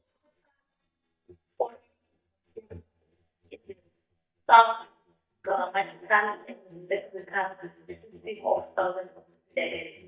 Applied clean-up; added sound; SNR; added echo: neural mask model DeepFilterNet 3.